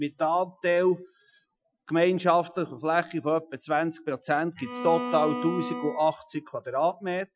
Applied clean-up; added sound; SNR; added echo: classical method Wiener filter.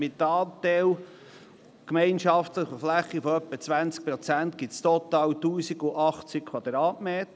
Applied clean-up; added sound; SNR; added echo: none; none; none; none.